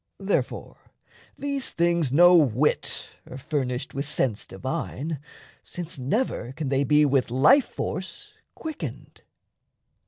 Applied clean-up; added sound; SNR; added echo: none; none; none; none.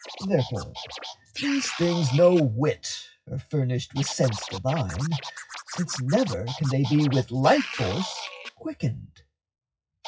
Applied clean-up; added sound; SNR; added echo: classical method WPE with log-MMSE.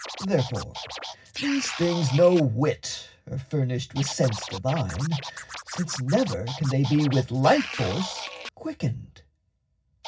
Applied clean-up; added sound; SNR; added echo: none; Scratching (performance technique); 12 dB; reverberation time 0.4 s.